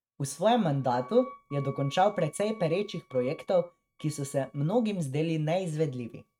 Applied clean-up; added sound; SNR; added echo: neural mask model RNNoise.